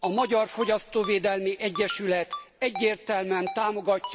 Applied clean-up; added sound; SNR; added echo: none; Ringtone; 13 dB; none.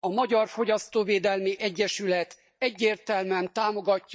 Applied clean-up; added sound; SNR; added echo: neural mask model DeepFilterNet 3.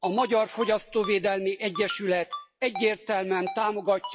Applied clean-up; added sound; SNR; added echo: classical method log-MMSE.